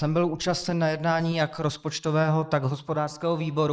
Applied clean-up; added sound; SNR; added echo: neural mask model Resemble Enhance denoiser.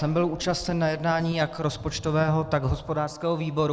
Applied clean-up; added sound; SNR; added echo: none; Sink (filling or washing); 19 dB; none.